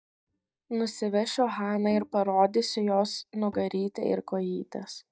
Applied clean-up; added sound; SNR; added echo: neural mask model DeepFilterNet 3.